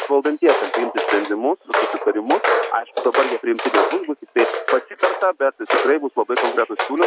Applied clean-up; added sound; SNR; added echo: none; Walk, footsteps; 2 dB; none.